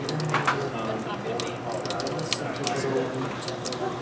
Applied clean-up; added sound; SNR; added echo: none; Sink (filling or washing) / Water tap, faucet / Water; -5 dB; reverberation time 0.3 s.